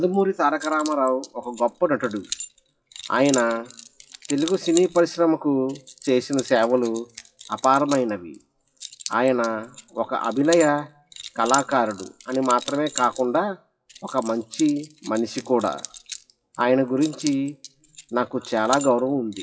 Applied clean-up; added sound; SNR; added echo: classical method WPE with log-MMSE.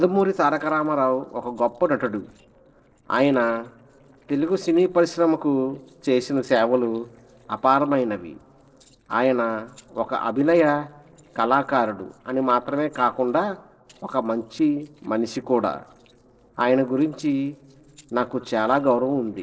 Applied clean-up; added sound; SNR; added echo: neural separator model SepFormer DNS4.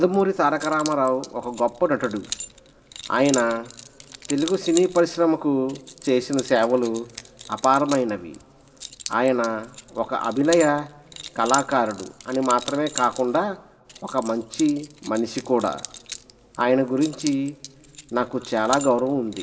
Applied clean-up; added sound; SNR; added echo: none; Keys jangling; 15 dB; reverberation time 1.5 s.